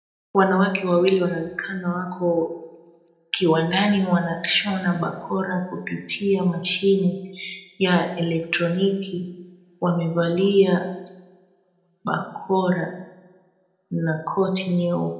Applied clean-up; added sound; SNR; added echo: none; none; none; reverberation time 0.7 s.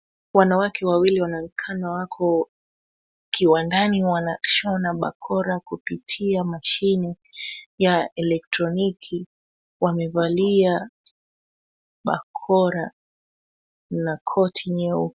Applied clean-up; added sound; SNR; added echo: none; none; none; none.